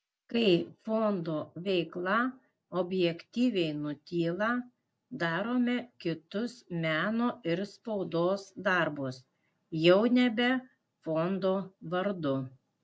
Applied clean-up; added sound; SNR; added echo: none; none; none; none.